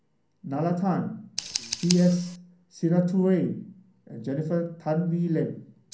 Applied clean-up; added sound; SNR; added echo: none; Scissors; 14 dB; reverberation time 0.6 s.